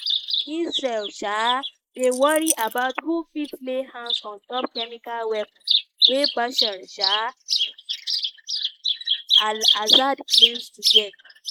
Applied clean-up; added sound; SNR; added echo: neural mask model Resemble Enhance denoiser.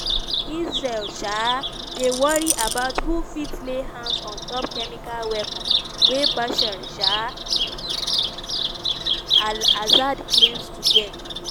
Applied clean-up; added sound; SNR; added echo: none; Bird vocalization, bird call, bird song + Rattle; -4 dB; none.